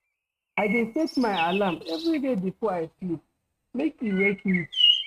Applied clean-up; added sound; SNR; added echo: neural mask model RNNoise.